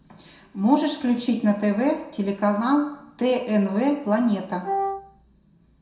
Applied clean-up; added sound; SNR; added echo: none; Wind instrument, woodwind instrument; 5 dB; reverberation time 0.6 s.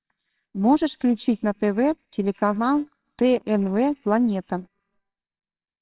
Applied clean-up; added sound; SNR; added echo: neural separator model SepFormer WHAMR!.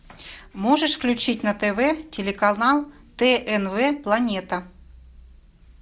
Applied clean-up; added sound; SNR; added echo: none; none; none; none.